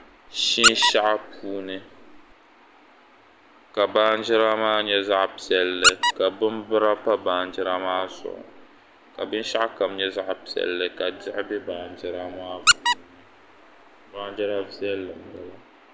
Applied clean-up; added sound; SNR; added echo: none; Squeak; 0 dB; none.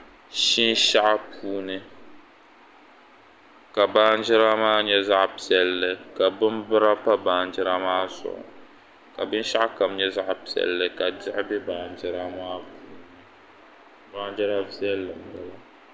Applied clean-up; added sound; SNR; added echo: none; none; none; none.